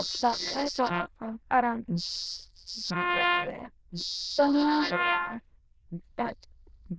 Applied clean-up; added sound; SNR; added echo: neural diffusion model UNIVERSE++.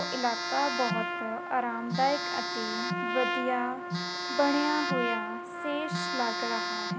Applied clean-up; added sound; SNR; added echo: none; Trumpet + Telephone; 1 dB; none.